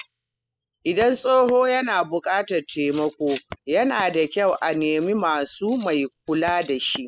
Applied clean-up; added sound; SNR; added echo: classical method spectral subtraction.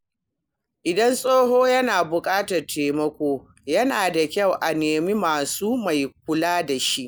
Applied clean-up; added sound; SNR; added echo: none; none; none; none.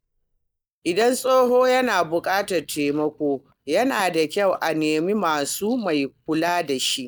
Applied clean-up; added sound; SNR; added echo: neural mask model DeepFilterNet 3.